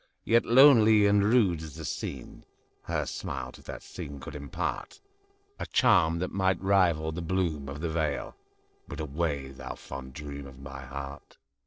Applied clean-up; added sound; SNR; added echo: neural separator model SepFormer DNS4.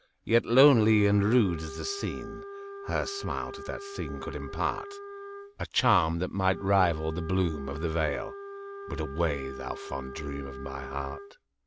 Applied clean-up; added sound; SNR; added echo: none; Wind instrument, woodwind instrument; 13 dB; none.